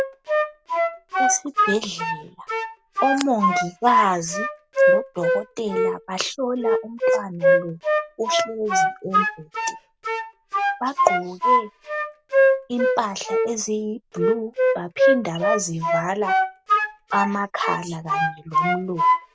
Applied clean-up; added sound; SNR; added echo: none; Wind instrument, woodwind instrument; -5 dB; none.